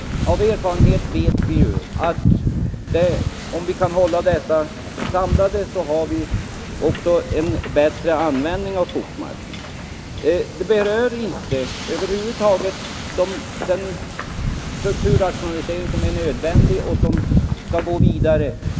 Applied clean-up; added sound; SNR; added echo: none; Wind / Ocean; 0 dB; none.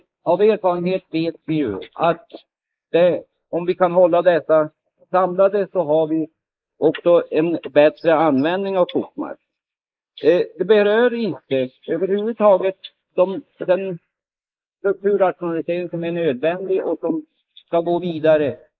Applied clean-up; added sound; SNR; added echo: neural mask model Resemble Enhance denoiser.